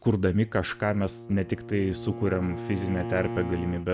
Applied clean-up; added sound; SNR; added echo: none; Bowed string instrument; 10 dB; none.